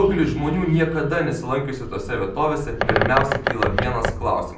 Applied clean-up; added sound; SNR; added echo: none; Bird; 4 dB; reverberation time 0.6 s.